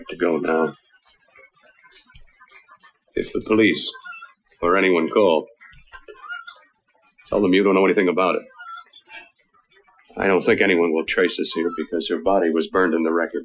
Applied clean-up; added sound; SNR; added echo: classical method Wiener filter.